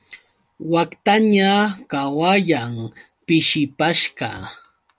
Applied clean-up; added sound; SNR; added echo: none; none; none; none.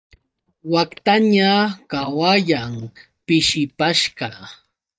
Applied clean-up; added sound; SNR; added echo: neural mask model DeepFilterNet 3.